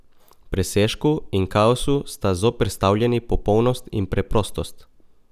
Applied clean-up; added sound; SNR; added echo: none; none; none; none.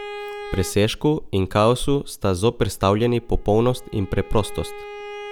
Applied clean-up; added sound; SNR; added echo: none; Bowed string instrument; 17 dB; none.